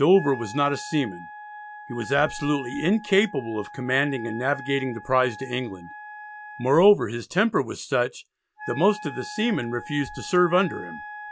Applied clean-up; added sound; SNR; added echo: none; Wind instrument, woodwind instrument; 15 dB; none.